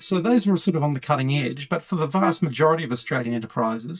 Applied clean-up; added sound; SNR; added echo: neural mask model DeepFilterNet 3.